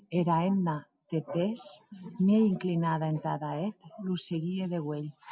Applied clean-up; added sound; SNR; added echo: none; none; none; none.